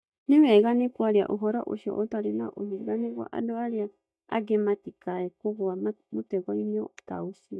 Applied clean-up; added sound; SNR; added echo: neural mask model DeepFilterNet 3.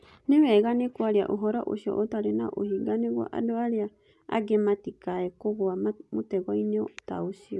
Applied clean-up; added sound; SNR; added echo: none; none; none; none.